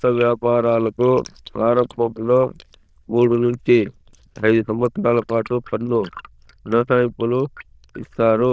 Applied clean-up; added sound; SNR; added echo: neural diffusion model UNIVERSE++.